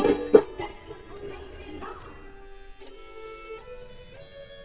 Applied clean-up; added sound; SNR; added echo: neural mask model DeepFilterNet 3.